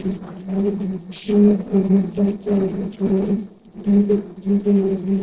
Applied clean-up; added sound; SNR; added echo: neural separator model SepFormer DNS4.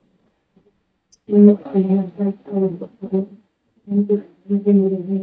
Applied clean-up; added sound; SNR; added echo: neural mask model DeepFilterNet 3.